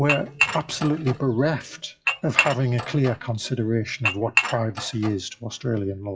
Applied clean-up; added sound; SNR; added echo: classical method WPE with log-MMSE.